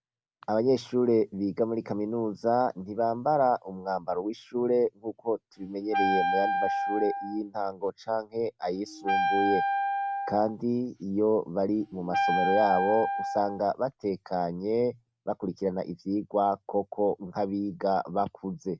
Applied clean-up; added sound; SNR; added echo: none; Wind instrument, woodwind instrument; 1 dB; none.